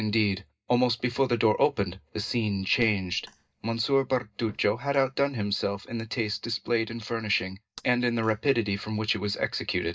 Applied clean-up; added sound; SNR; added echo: neural mask model DeepFilterNet 3.